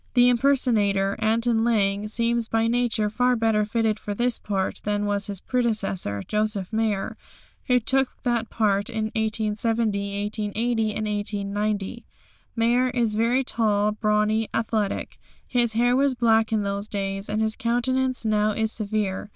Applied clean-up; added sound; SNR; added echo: neural diffusion model UNIVERSE++.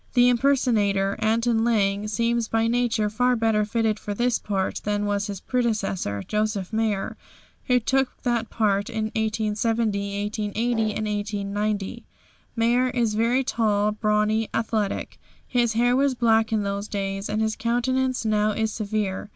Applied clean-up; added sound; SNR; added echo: none; Fart; 15 dB; none.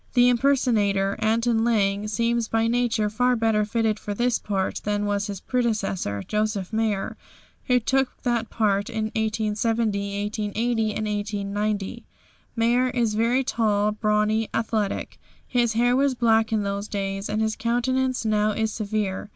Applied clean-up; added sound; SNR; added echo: neural mask model Resemble Enhance denoiser.